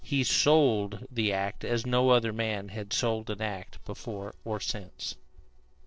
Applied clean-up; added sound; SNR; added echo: neural separator model SepFormer DNS4.